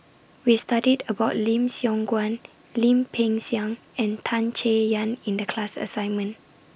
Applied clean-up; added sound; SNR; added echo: none; none; none; none.